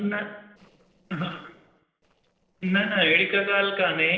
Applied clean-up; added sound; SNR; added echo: neural separator model SepFormer DNS4.